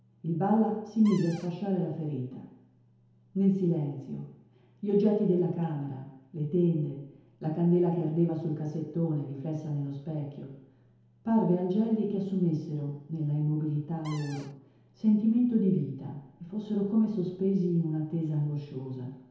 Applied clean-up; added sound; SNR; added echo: none; Cupboard open or close; 18 dB; reverberation time 1.0 s.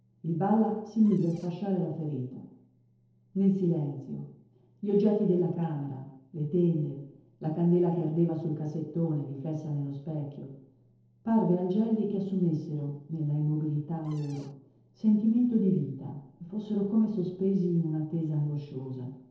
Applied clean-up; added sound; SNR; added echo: neural separator model SepFormer DNS4.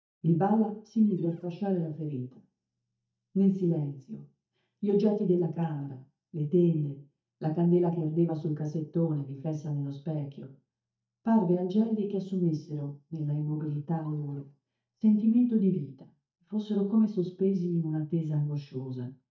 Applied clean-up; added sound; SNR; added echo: neural mask model DeepFilterNet 3.